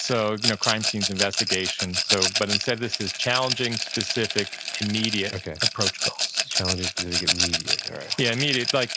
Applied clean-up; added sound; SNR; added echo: none; Rattle; 0 dB; none.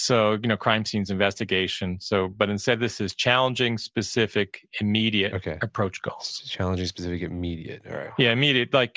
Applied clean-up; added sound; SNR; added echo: none; none; none; none.